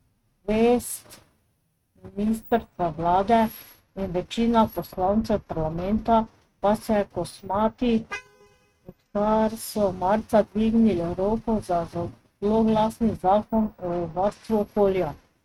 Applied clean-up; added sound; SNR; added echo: neural mask model RNNoise.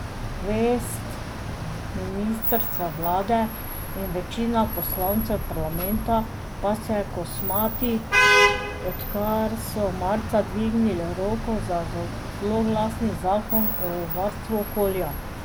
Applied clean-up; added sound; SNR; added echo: none; Traffic noise, roadway noise / Vehicle horn, car horn, honking; 1 dB; none.